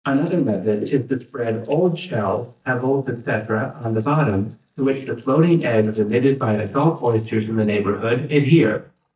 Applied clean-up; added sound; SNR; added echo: neural mask model DeepFilterNet 3.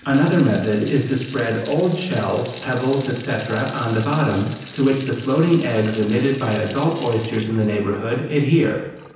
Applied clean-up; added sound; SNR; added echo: none; Sink (filling or washing) / Water tap, faucet; 20 dB; reverberation time 0.9 s.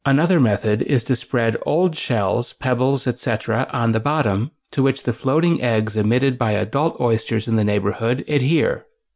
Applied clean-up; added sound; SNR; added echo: none; none; none; none.